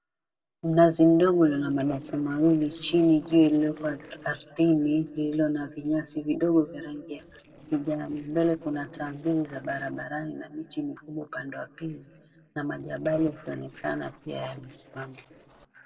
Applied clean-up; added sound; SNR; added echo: neural separator model SepFormer DNS4.